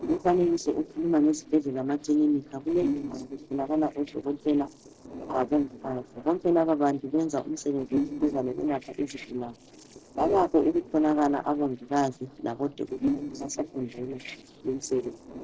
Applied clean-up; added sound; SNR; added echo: neural separator model SepFormer DNS4.